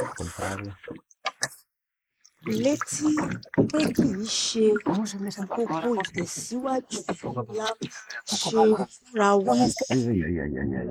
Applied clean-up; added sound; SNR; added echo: neural mask model Resemble Enhance denoiser.